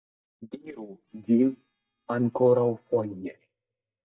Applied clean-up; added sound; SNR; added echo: neural mask model DeepFilterNet 3.